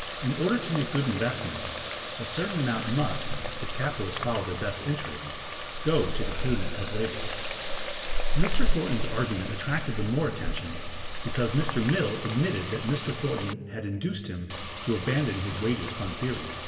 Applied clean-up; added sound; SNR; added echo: none; Water tap, faucet; 0 dB; reverberation time 1.8 s.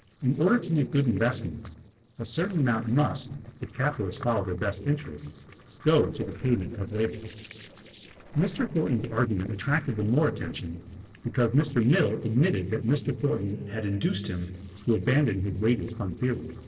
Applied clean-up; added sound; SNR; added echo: neural separator model SepFormer DNS4.